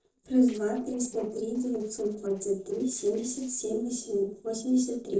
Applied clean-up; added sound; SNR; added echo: neural separator model SepFormer DNS4.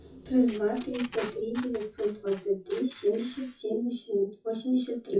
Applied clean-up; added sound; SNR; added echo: classical method WPE with log-MMSE.